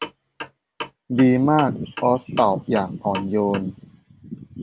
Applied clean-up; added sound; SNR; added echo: none; Clock; 14 dB; none.